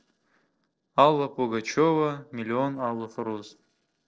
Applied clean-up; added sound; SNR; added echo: neural separator model SepFormer DNS4.